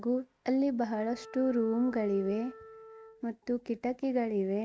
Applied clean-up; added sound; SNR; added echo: none; Wind instrument, woodwind instrument; 19 dB; none.